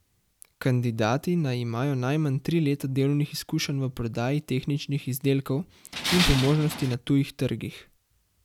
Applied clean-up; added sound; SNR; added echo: none; Tools; 2 dB; none.